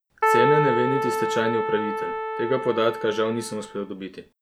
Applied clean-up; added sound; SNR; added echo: none; Keyboard (musical); -1 dB; none.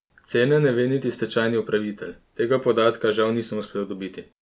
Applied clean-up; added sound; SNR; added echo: none; none; none; none.